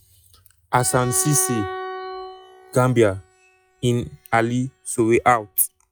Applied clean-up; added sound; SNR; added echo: classical method log-MMSE.